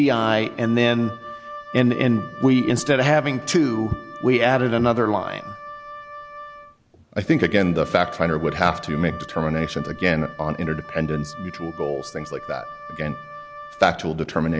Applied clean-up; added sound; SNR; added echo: none; Wind instrument, woodwind instrument; 16 dB; none.